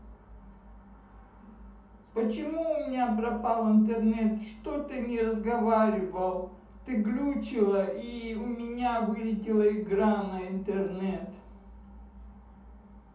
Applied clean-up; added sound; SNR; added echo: none; none; none; reverberation time 0.6 s.